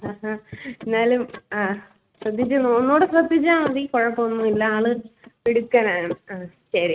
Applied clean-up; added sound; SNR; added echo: neural mask model RNNoise.